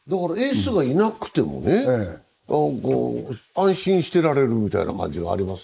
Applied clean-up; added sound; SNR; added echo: neural mask model Resemble Enhance denoiser.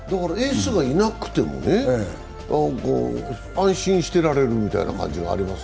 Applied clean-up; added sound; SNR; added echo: none; none; none; none.